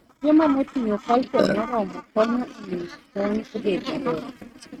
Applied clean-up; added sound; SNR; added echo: neural mask model RNNoise.